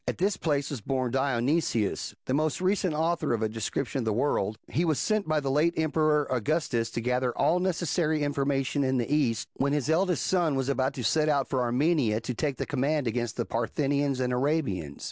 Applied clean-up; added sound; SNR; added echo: none; none; none; none.